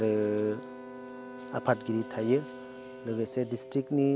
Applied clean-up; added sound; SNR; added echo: none; Bowed string instrument + Wind instrument, woodwind instrument; 13 dB; none.